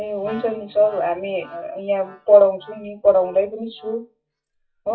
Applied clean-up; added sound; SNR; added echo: classical method WPE with log-MMSE.